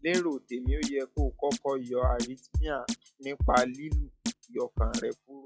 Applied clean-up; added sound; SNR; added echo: classical method log-MMSE.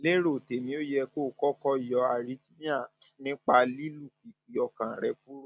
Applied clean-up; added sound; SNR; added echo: none; none; none; none.